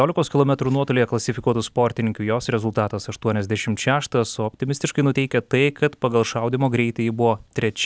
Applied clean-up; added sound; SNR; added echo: none; none; none; none.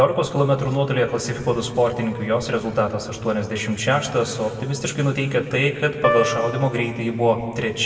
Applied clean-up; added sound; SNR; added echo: none; Piano; 5 dB; reverberation time 2.0 s.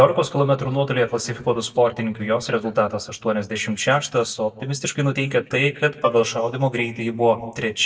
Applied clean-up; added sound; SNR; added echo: neural mask model DeepFilterNet 3.